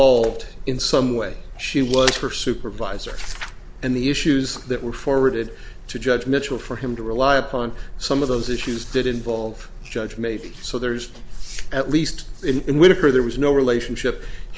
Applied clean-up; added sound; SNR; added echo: none; none; none; none.